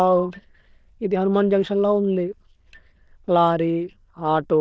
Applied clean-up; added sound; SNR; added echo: neural diffusion model UNIVERSE++.